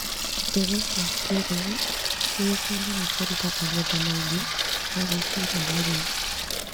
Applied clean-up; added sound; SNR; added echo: none; Sink (filling or washing) / Water tap, faucet; -3 dB; none.